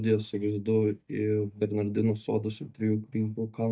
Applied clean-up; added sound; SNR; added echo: neural mask model DeepFilterNet 3.